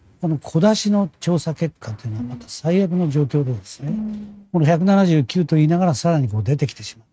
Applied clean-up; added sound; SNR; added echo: neural mask model RNNoise.